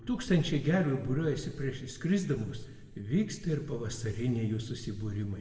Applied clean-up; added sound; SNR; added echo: none; none; none; reverberation time 1.5 s.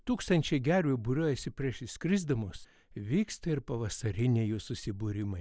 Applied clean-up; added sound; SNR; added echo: none; none; none; none.